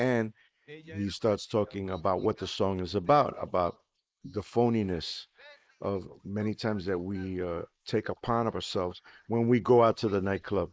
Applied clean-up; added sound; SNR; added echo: neural mask model Resemble Enhance denoiser.